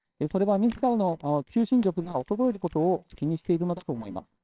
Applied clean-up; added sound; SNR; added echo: neural separator model SepFormer WHAMR!.